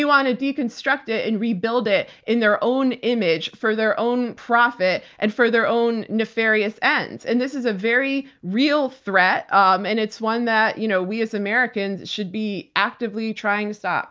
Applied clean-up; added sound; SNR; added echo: none; none; none; none.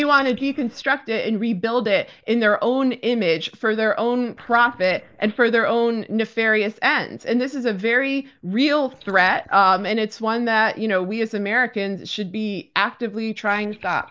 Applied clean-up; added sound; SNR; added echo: neural mask model Resemble Enhance denoiser.